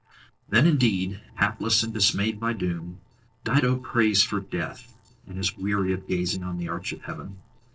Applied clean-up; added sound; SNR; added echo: neural separator model SepFormer DNS4.